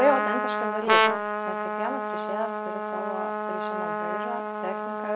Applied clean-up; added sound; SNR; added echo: none; Trumpet + Brass instrument; -4 dB; none.